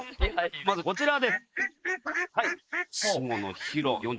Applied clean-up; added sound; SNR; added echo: neural mask model Resemble Enhance denoiser.